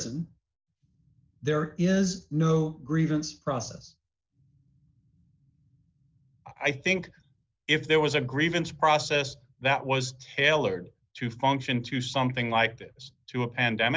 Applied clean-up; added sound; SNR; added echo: none; none; none; none.